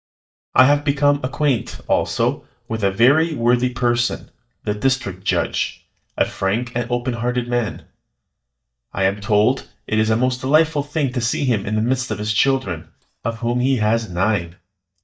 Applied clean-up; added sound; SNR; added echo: neural mask model DeepFilterNet 3.